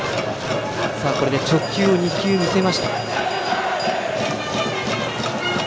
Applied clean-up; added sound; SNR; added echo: none; Bell; 19 dB; none.